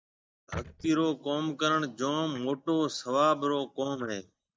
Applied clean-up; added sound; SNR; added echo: neural mask model DeepFilterNet 3.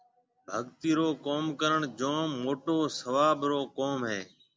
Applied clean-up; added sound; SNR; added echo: none; none; none; none.